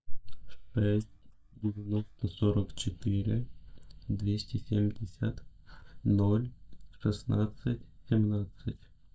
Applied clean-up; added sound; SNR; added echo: neural mask model DeepFilterNet 3.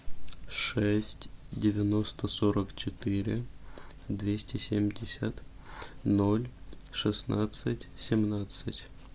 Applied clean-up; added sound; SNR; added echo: none; none; none; none.